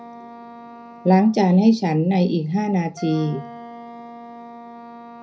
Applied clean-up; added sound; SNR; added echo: none; Wind instrument, woodwind instrument; 19 dB; reverberation time 0.4 s.